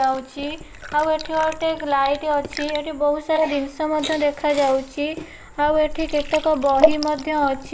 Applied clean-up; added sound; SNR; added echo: neural mask model Resemble Enhance denoiser.